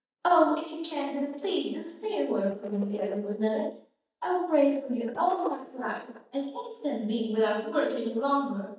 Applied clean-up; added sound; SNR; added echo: neural mask model DeepFilterNet 3.